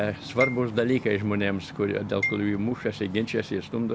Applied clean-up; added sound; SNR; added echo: none; Marimba, xylophone; 10 dB; none.